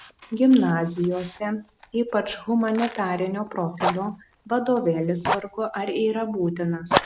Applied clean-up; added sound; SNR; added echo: none; Fire; 8 dB; none.